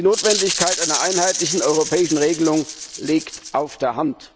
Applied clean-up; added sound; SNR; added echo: none; Rattle (instrument); 5 dB; none.